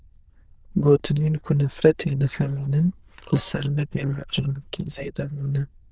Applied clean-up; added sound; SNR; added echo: neural diffusion model UNIVERSE++.